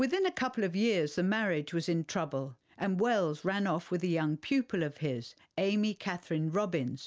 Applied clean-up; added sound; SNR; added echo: none; none; none; none.